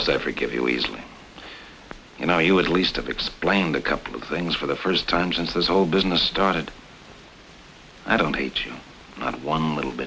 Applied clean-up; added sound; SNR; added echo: none; none; none; none.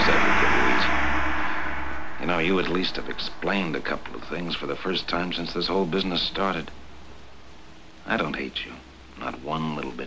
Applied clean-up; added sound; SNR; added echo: none; Gong; -3 dB; none.